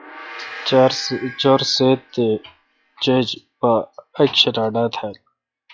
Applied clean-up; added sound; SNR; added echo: classical method log-MMSE.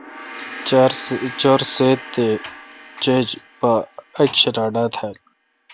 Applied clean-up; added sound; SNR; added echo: none; Gong; 17 dB; none.